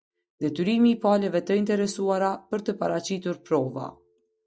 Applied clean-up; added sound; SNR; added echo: neural mask model DeepFilterNet 3.